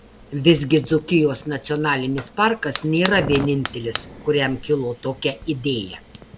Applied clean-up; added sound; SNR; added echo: none; Fire; 14 dB; none.